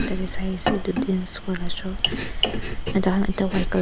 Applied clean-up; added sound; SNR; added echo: none; Domestic sounds, home sounds + Wind; -1 dB; none.